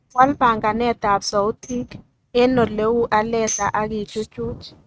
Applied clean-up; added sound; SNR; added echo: neural mask model RNNoise.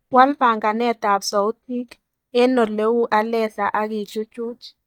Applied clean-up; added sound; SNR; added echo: neural mask model DeepFilterNet 3.